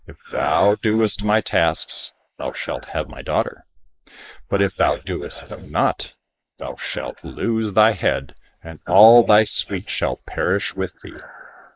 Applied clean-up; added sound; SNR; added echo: neural mask model Resemble Enhance denoiser.